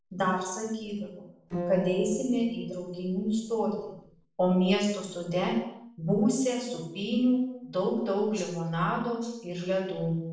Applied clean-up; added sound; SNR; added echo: neural separator model SepFormer DNS4.